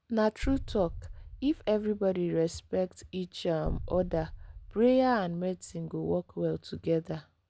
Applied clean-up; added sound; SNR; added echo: none; Boom; 12 dB; none.